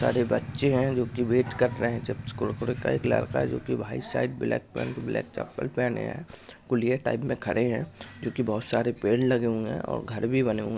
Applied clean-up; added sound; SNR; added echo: none; none; none; none.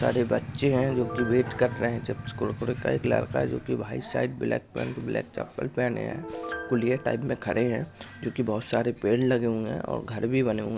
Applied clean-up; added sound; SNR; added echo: none; Piano; 17 dB; none.